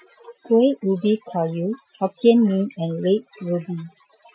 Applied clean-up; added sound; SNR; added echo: classical method Wiener filter.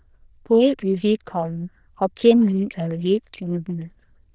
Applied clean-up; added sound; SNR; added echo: neural diffusion model UNIVERSE++.